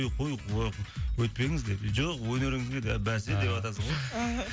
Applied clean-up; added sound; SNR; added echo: none; none; none; none.